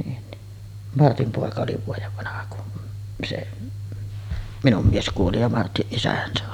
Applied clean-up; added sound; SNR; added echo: none; none; none; none.